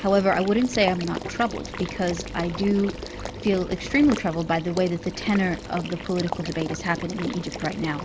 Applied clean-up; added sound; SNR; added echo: none; Water / Liquid; 10 dB; none.